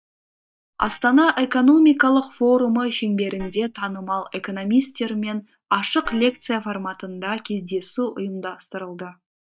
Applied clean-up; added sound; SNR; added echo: neural mask model DeepFilterNet 3.